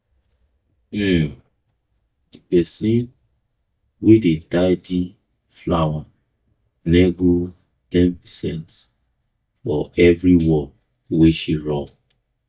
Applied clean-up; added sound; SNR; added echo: neural mask model DeepFilterNet 3.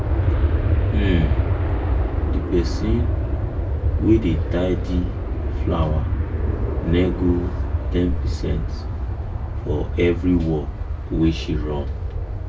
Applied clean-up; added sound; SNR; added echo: none; Aircraft; -3 dB; reverberation time 0.2 s.